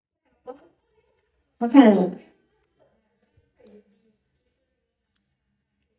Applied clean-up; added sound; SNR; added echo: neural mask model DeepFilterNet 3.